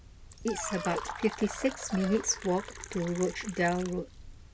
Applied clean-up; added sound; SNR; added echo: none; Fill (with liquid) + Dog; 10 dB; none.